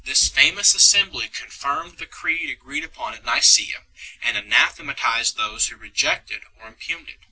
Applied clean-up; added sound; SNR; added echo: none; none; none; none.